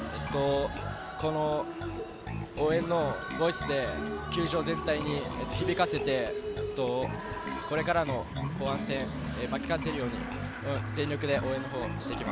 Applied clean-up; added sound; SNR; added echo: none; Bass guitar; 8 dB; none.